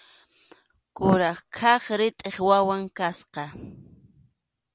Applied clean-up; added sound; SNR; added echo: none; none; none; none.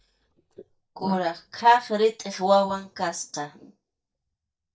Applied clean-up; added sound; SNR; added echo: neural mask model DeepFilterNet 3.